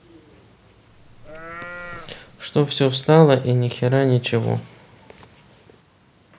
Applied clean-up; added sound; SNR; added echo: none; Livestock, farm animals, working animals; 16 dB; none.